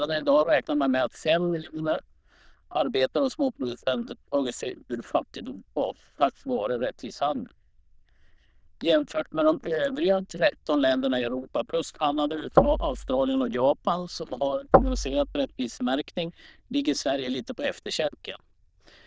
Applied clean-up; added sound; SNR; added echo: neural diffusion model UNIVERSE++.